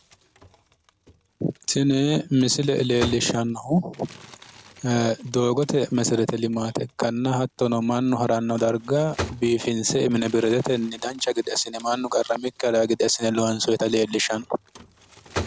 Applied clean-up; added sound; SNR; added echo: none; Crumpling, crinkling; 17 dB; none.